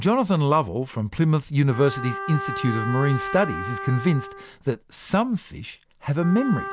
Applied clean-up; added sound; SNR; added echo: none; Trumpet; 11 dB; none.